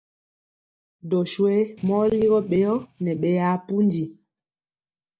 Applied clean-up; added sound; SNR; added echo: neural mask model DeepFilterNet 3.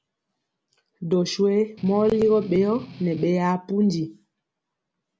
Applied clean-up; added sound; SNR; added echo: none; Strum; 17 dB; none.